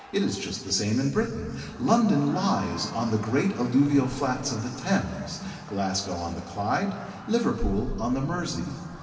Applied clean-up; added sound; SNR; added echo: none; Crowd; 20 dB; reverberation time 2.5 s.